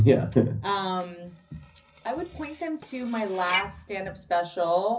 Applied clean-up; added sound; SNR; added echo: none; Cutlery, silverware; 11 dB; reverberation time 0.4 s.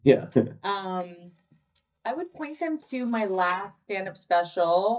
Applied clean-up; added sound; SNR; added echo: neural mask model DeepFilterNet 3.